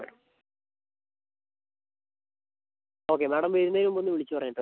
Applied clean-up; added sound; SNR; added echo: none; none; none; none.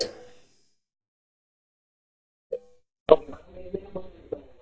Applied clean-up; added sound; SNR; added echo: neural mask model DeepFilterNet 3.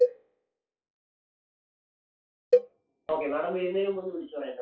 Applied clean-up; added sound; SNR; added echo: classical method WPE with log-MMSE.